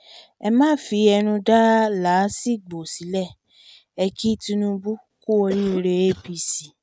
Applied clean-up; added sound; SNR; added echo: neural mask model RNNoise.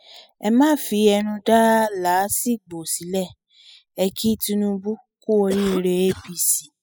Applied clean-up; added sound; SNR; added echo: classical method spectral subtraction.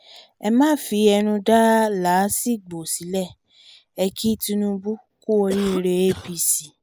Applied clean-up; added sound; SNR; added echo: neural mask model Resemble Enhance denoiser.